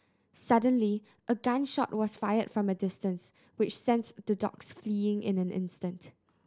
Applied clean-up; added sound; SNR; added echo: none; none; none; none.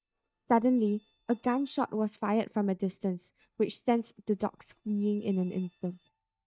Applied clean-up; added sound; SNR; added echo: neural mask model DeepFilterNet 3.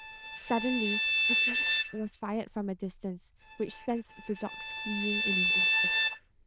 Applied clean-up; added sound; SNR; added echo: neural diffusion model UNIVERSE++.